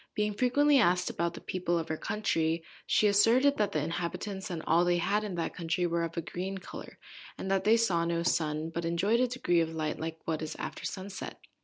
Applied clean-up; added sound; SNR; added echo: none; none; none; none.